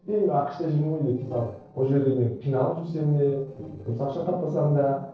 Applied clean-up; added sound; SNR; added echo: neural separator model SepFormer DNS4.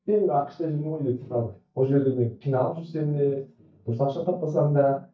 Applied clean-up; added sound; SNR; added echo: neural mask model DeepFilterNet 3.